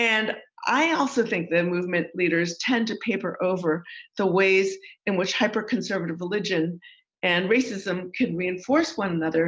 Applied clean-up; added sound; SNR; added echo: none; none; none; none.